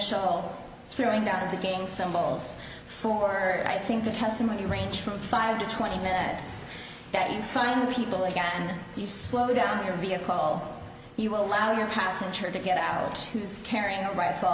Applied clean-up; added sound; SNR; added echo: none; none; none; none.